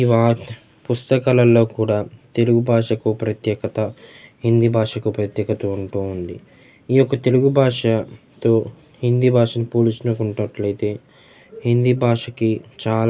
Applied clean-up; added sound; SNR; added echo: none; none; none; none.